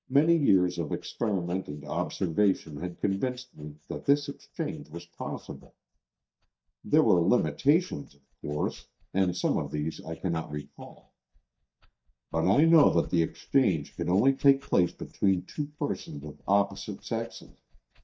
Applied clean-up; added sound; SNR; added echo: neural mask model DeepFilterNet 3.